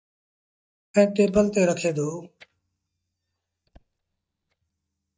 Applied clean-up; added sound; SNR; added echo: neural mask model DeepFilterNet 3.